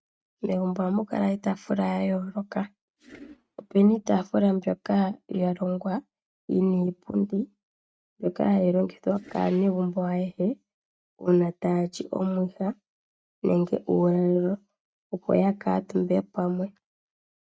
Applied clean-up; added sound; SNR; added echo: neural mask model RNNoise.